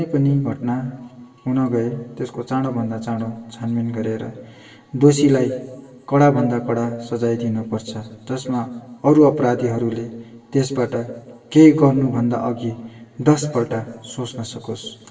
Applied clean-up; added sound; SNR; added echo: none; none; none; reverberation time 1.4 s.